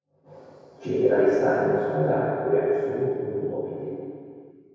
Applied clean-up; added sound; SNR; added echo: none; none; none; reverberation time 2.2 s.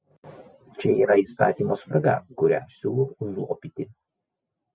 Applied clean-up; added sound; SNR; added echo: none; none; none; none.